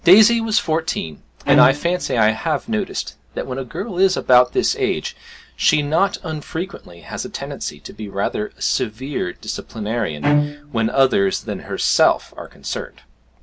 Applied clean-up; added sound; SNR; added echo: none; Bowed string instrument; 3 dB; none.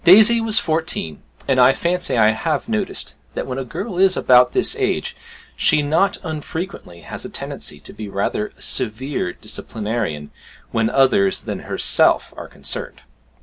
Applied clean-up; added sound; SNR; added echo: none; none; none; none.